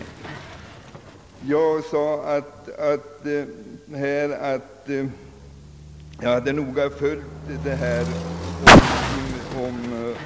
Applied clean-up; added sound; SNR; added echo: none; Car; -2 dB; none.